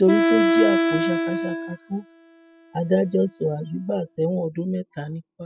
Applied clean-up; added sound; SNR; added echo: classical method spectral subtraction.